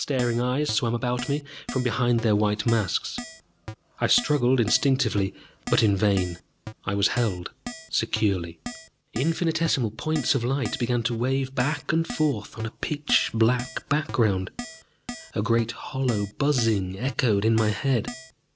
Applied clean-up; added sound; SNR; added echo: none; Keyboard (musical); 14 dB; none.